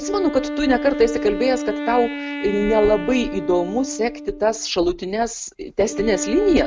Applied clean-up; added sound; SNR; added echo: none; Wind instrument, woodwind instrument; 8 dB; none.